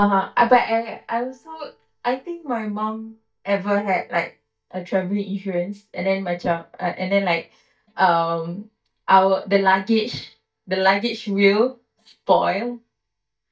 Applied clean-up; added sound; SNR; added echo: neural mask model DeepFilterNet 3.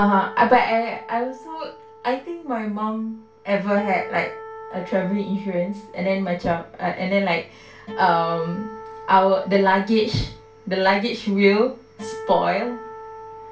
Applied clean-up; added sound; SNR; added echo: none; Acoustic guitar; 16 dB; reverberation time 0.3 s.